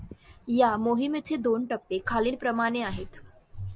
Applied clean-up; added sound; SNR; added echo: none; none; none; none.